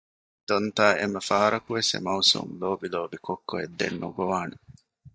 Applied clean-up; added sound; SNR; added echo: neural mask model DeepFilterNet 3.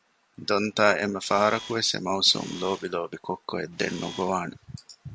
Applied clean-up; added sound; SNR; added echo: none; Camera; 16 dB; none.